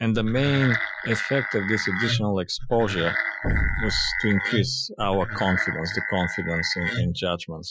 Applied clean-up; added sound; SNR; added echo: classical method Wiener filter.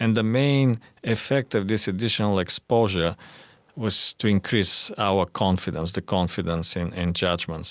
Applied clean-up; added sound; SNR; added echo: none; none; none; none.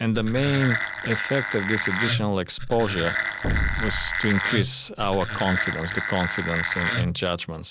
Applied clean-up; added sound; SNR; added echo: none; Explosion + Wood; 2 dB; none.